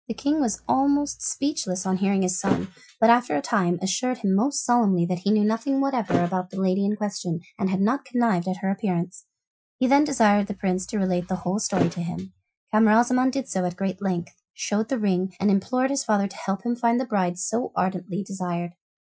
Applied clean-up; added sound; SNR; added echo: classical method Wiener filter.